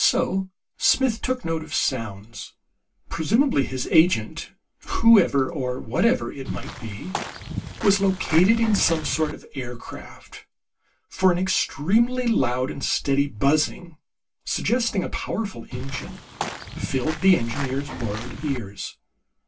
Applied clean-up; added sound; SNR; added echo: none; Walk, footsteps / Bird vocalization, bird call, bird song; 9 dB; reverberation time 0.1 s.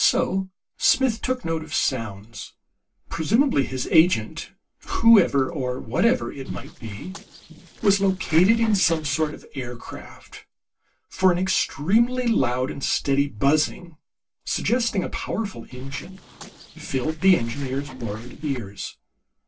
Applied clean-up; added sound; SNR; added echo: neural separator model SepFormer DNS4.